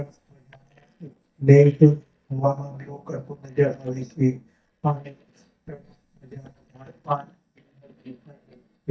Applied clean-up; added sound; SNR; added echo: neural mask model DeepFilterNet 3.